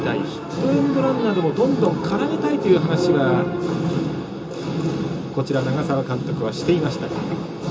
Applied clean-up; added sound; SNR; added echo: none; none; none; reverberation time 0.2 s.